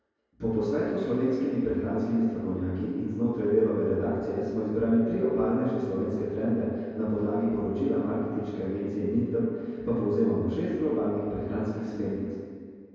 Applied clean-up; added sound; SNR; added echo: none; none; none; reverberation time 2.2 s.